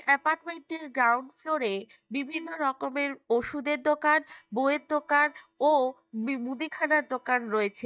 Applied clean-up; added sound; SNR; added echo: neural mask model DeepFilterNet 3.